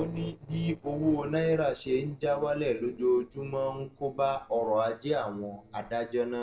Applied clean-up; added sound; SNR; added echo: neural separator model SepFormer DNS4.